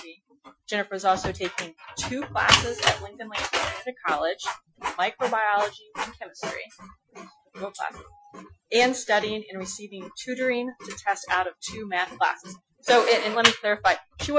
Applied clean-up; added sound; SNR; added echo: classical method Wiener filter.